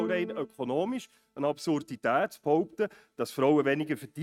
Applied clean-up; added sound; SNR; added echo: neural mask model RNNoise.